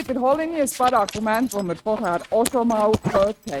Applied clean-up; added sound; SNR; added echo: neural mask model RNNoise.